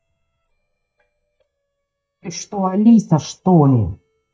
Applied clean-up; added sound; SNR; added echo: neural mask model DeepFilterNet 3.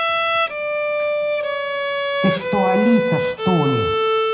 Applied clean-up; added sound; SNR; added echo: none; Bowed string instrument; -3 dB; reverberation time 0.9 s.